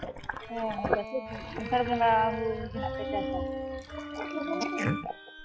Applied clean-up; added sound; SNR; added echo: classical method log-MMSE.